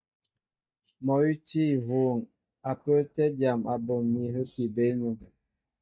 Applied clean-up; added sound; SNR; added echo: neural mask model DeepFilterNet 3.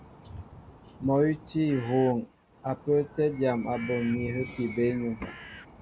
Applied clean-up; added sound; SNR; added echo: none; Bird + Animal; 17 dB; none.